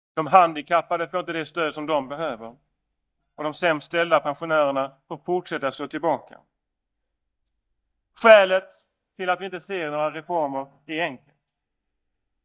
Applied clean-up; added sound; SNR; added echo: neural mask model DeepFilterNet 3.